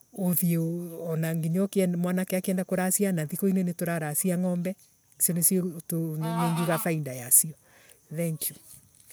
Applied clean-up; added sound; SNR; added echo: none; none; none; none.